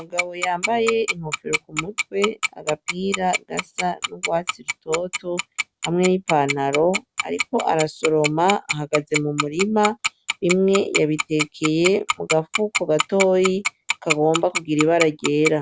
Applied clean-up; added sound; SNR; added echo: none; Tick-tock; 6 dB; none.